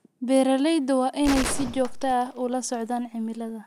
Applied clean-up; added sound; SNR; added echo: none; Gunshot, gunfire; 9 dB; none.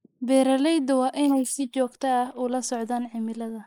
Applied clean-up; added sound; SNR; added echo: neural mask model Resemble Enhance denoiser.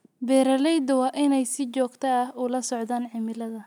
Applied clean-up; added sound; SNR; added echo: none; none; none; none.